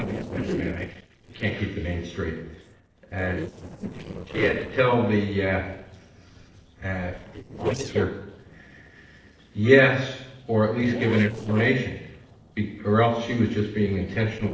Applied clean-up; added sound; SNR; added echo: neural separator model SepFormer DNS4.